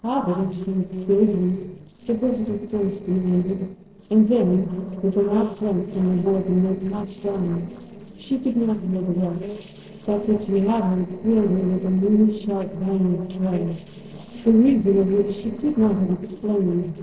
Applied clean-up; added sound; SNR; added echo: neural separator model SepFormer DNS4.